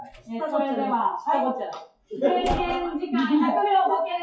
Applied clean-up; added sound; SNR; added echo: classical method WPE with log-MMSE.